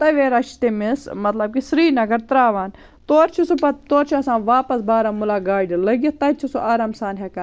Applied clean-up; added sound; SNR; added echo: none; none; none; none.